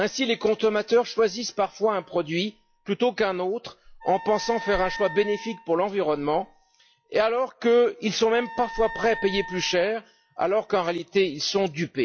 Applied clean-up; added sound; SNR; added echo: classical method log-MMSE.